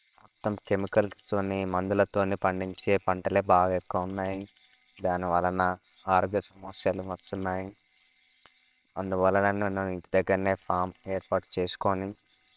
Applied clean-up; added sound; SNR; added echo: neural separator model SepFormer WHAMR!.